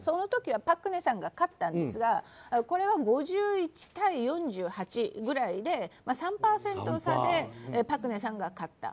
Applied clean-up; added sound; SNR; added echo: none; none; none; none.